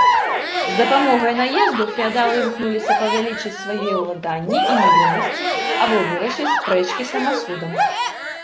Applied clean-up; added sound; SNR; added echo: none; Crowd / Cheering; -1 dB; none.